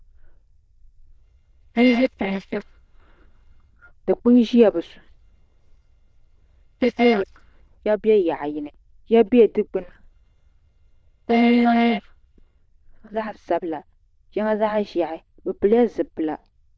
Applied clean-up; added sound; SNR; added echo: neural diffusion model UNIVERSE++.